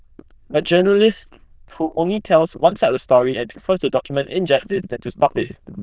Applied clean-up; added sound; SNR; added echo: neural diffusion model UNIVERSE++.